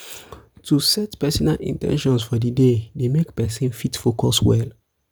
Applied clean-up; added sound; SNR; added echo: none; none; none; none.